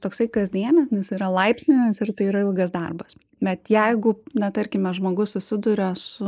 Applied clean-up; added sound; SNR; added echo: neural mask model Resemble Enhance denoiser.